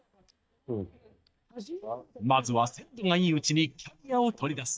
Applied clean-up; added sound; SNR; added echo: neural mask model DeepFilterNet 3.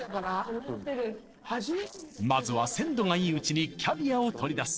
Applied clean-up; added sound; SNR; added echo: neural separator model SepFormer DNS4.